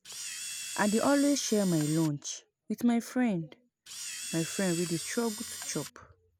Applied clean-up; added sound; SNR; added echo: none; Camera; 9 dB; none.